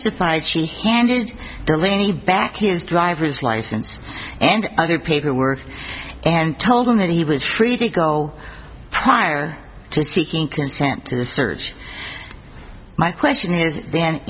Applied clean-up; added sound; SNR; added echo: none; none; none; none.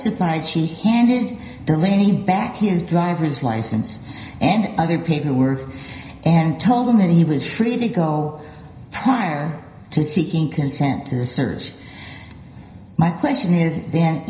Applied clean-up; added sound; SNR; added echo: none; none; none; reverberation time 0.9 s.